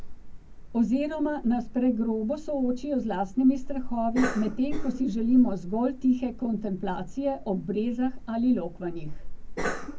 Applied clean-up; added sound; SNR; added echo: none; Cough; 7 dB; reverberation time 0.3 s.